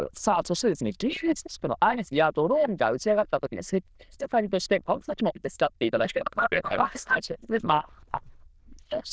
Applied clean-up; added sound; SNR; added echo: neural diffusion model UNIVERSE++.